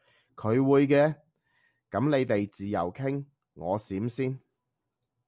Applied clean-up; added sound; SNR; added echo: none; none; none; none.